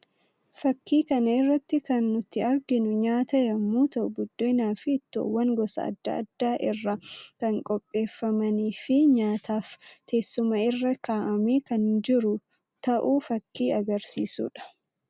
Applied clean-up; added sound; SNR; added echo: none; none; none; none.